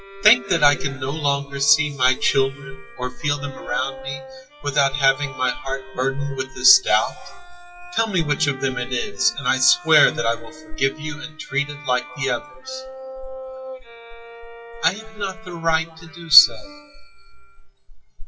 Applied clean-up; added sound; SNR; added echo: classical method WPE with log-MMSE.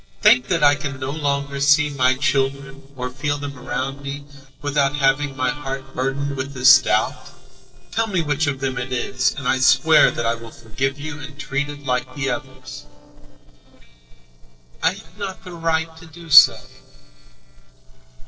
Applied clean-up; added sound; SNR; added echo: neural separator model SepFormer DNS4.